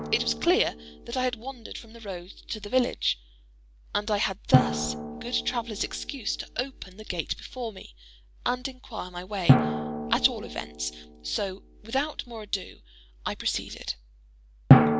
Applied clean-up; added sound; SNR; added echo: none; Drum; -2 dB; none.